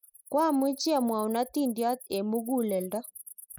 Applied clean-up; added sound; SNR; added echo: classical method spectral subtraction.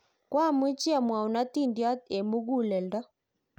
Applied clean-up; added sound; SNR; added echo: none; none; none; none.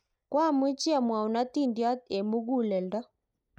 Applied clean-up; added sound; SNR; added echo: neural mask model DeepFilterNet 3.